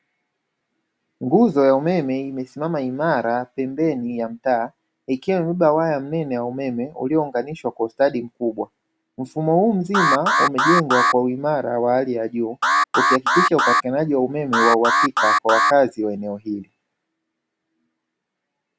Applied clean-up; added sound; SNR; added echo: none; Alarm; -2 dB; none.